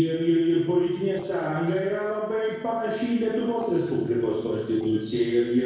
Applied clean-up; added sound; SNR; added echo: neural separator model SepFormer DNS4.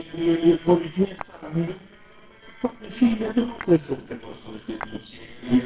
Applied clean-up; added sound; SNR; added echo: neural separator model SepFormer WHAMR!.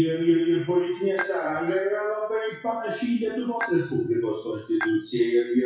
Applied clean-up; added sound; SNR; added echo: classical method WPE with log-MMSE.